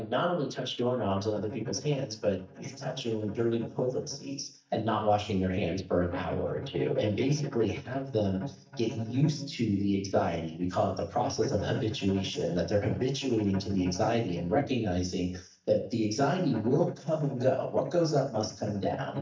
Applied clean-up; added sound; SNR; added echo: neural mask model DeepFilterNet 3.